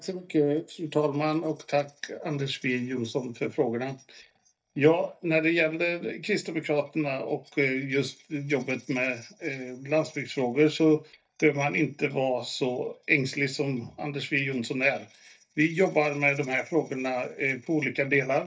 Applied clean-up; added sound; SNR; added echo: neural mask model DeepFilterNet 3.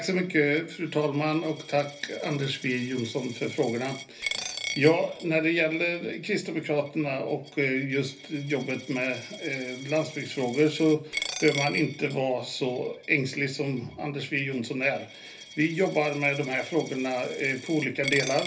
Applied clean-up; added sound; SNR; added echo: none; Coin (dropping); 13 dB; reverberation time 0.3 s.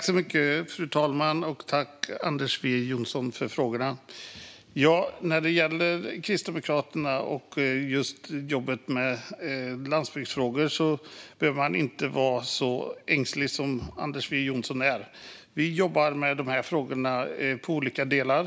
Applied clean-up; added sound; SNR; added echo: none; none; none; none.